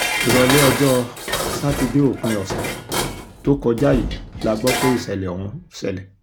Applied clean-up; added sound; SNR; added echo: none; Dishes, pots, and pans; 4 dB; none.